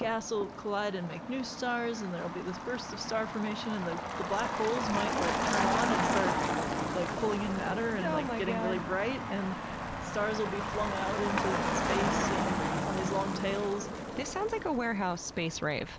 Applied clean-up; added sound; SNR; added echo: none; Motor vehicle (road); 0 dB; none.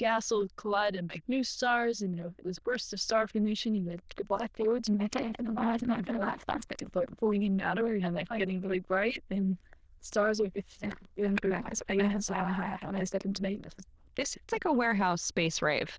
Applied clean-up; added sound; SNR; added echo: neural diffusion model UNIVERSE++.